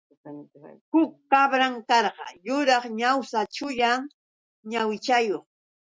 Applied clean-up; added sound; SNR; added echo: none; none; none; none.